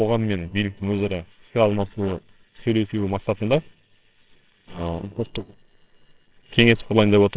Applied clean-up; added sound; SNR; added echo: neural separator model SepFormer WHAMR!.